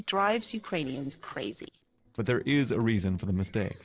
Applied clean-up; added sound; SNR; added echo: neural separator model SepFormer DNS4.